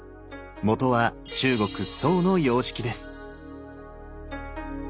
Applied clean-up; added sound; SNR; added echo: none; none; none; none.